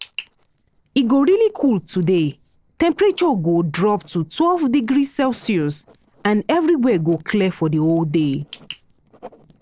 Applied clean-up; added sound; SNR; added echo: neural separator model SepFormer DNS4.